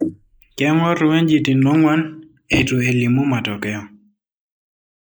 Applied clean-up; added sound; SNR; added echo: neural mask model Resemble Enhance denoiser.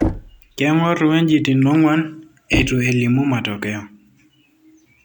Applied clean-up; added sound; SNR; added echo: none; Knock; 11 dB; none.